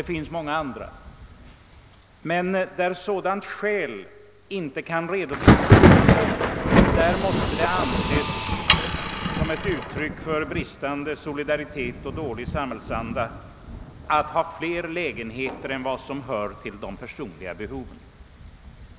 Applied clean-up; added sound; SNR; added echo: none; Thunder + Sawing; -4 dB; none.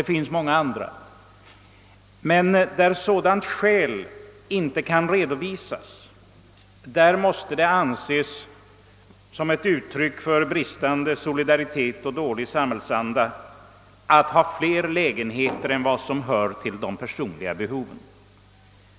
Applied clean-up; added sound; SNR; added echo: none; none; none; none.